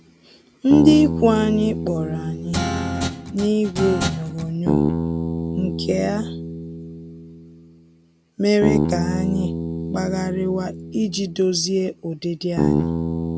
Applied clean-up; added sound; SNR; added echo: none; Bass guitar + Guitar; 2 dB; none.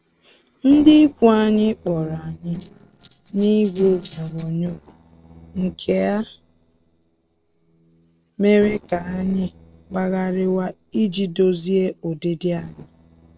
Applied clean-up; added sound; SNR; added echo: neural separator model SepFormer DNS4.